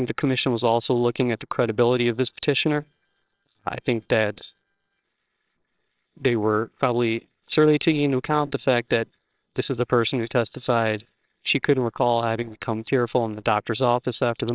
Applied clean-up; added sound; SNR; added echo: neural separator model SepFormer WHAMR!.